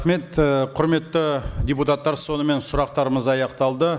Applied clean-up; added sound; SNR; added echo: none; none; none; none.